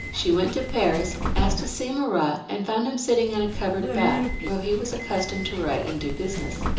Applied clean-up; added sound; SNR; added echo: none; Subway, metro, underground; 4 dB; reverberation time 0.6 s.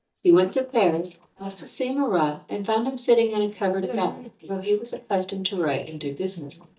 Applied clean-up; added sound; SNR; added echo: neural mask model DeepFilterNet 3.